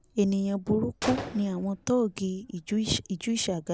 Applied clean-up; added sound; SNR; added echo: none; Gunshot, gunfire; 14 dB; none.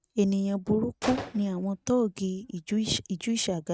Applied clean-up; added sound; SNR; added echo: neural mask model RNNoise.